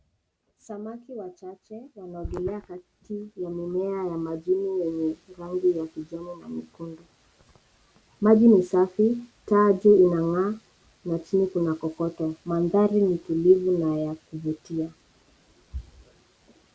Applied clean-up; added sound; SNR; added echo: none; none; none; none.